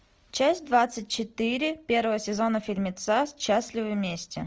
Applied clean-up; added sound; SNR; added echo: none; none; none; none.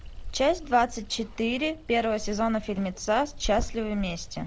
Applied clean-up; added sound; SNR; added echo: none; Water; 10 dB; none.